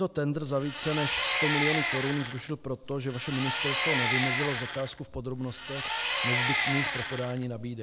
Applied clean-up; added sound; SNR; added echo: none; Engine; -2 dB; none.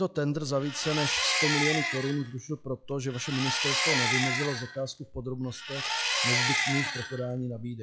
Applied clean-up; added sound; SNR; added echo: classical method log-MMSE.